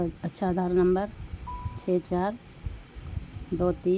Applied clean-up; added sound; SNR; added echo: none; Marimba, xylophone; 20 dB; none.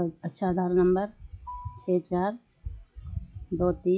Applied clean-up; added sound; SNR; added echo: classical method log-MMSE.